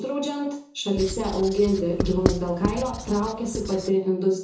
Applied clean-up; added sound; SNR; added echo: none; Writing; 5 dB; reverberation time 0.7 s.